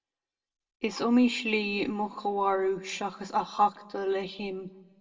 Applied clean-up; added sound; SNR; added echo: none; none; none; reverberation time 0.9 s.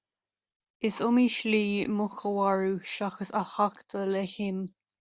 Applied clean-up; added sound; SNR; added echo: none; none; none; none.